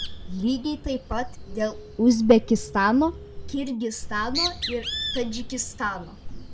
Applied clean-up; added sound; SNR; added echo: none; Bird; 8 dB; none.